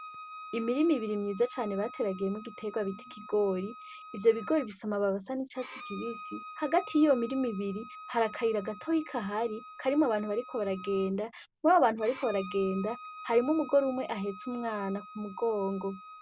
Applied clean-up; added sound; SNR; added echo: none; Bowed string instrument; 16 dB; none.